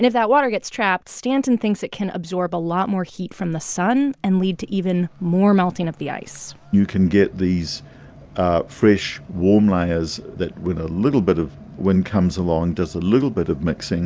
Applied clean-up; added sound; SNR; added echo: none; none; none; none.